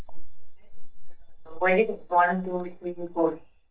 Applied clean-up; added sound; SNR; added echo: neural mask model DeepFilterNet 3.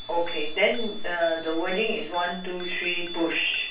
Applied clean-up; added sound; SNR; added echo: none; Bicycle bell; 13 dB; reverberation time 0.3 s.